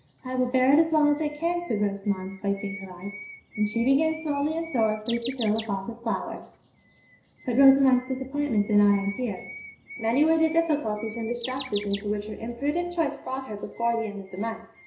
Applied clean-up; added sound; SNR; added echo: none; Bird; 18 dB; reverberation time 0.5 s.